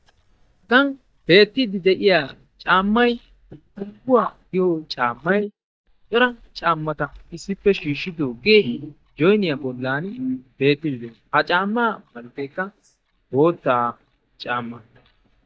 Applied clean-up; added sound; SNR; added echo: neural mask model DeepFilterNet 3.